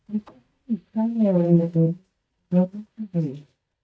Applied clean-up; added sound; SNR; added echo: neural mask model DeepFilterNet 3.